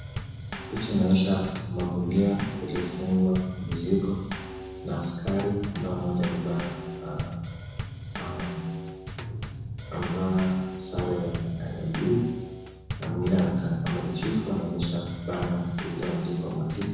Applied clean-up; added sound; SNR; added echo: none; Bass drum / Snare drum / Drum kit; 8 dB; reverberation time 1.1 s.